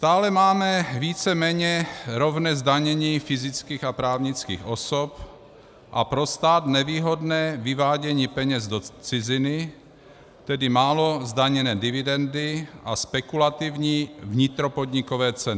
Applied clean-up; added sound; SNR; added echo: none; none; none; none.